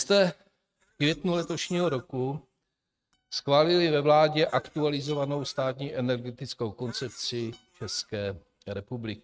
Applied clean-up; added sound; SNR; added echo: neural mask model RNNoise.